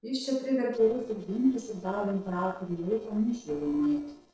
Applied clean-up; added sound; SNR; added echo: neural separator model SepFormer DNS4.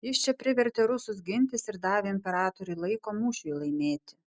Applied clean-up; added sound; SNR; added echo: none; none; none; none.